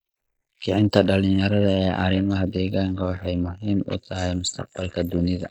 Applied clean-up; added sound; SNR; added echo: neural mask model Resemble Enhance denoiser.